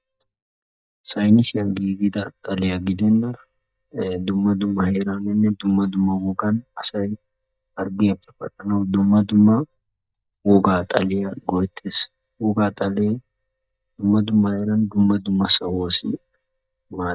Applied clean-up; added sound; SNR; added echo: neural mask model DeepFilterNet 3.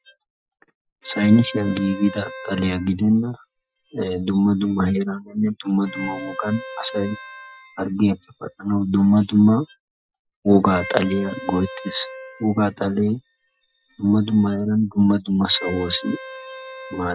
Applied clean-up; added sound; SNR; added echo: classical method Wiener filter.